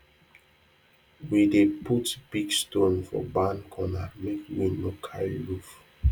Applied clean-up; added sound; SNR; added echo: none; none; none; none.